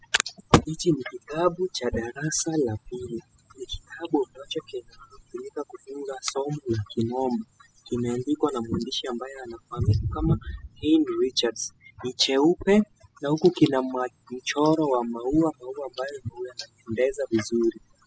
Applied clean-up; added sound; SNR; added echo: classical method spectral subtraction.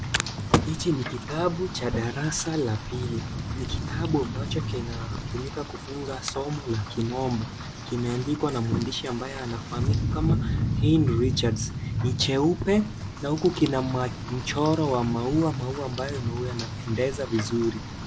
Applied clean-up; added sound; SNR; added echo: none; Rain; 4 dB; none.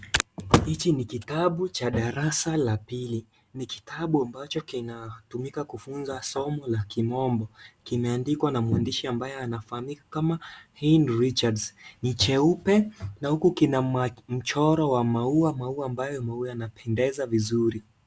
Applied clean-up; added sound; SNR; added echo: none; none; none; none.